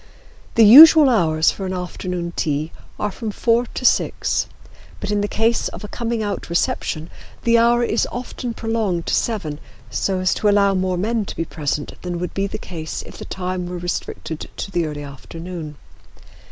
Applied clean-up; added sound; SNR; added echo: none; none; none; none.